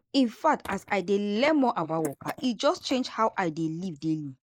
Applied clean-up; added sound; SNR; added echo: neural mask model Resemble Enhance denoiser.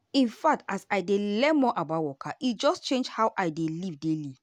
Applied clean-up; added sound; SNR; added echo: none; none; none; none.